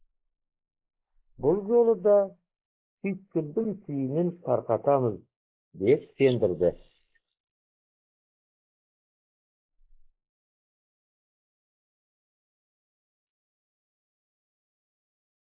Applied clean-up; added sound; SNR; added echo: neural mask model Resemble Enhance denoiser.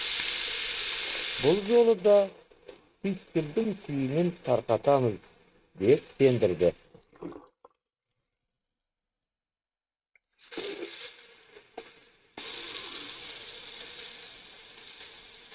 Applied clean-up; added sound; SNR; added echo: neural mask model RNNoise.